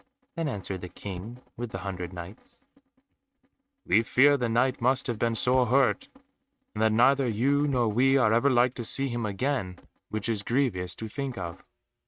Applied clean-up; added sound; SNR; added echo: neural mask model RNNoise.